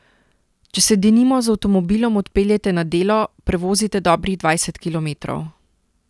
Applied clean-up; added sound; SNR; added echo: none; none; none; none.